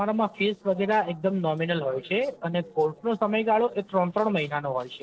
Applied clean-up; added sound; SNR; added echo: neural separator model SepFormer DNS4.